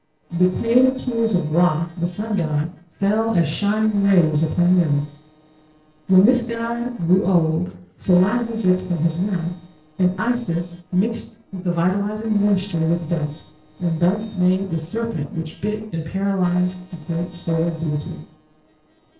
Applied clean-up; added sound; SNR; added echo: neural separator model SepFormer DNS4.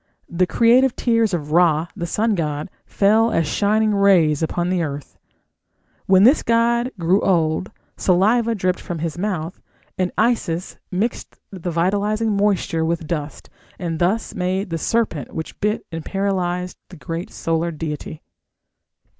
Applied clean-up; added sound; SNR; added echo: none; none; none; none.